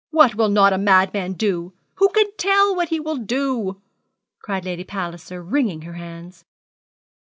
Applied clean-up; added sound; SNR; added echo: none; none; none; none.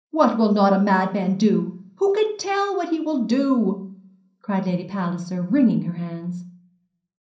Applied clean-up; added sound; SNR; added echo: none; none; none; reverberation time 0.6 s.